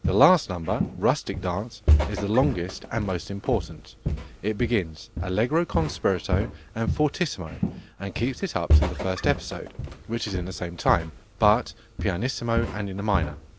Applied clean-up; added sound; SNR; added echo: none; Walk, footsteps; 3 dB; none.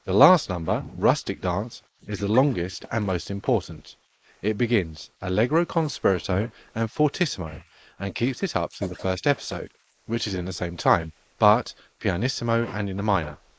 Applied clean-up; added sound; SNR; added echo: neural mask model Resemble Enhance denoiser.